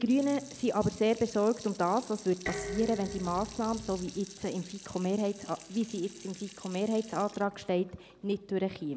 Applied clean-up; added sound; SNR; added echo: none; Dishes, pots, and pans + Sink (filling or washing) / Water tap, faucet; 15 dB; none.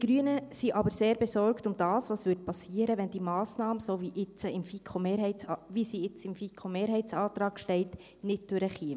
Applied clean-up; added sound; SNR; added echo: none; none; none; none.